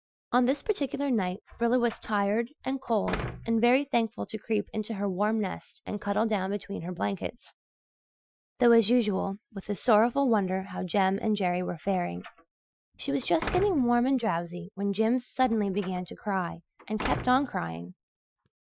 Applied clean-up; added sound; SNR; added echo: classical method Wiener filter.